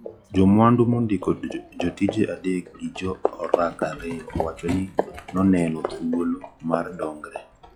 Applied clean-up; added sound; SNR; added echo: classical method log-MMSE.